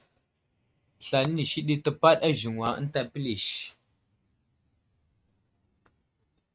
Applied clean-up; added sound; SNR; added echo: neural mask model RNNoise.